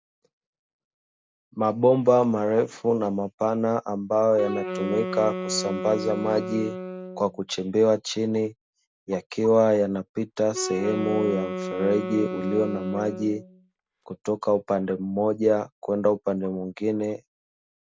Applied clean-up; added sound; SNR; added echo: none; Wind instrument, woodwind instrument; 7 dB; none.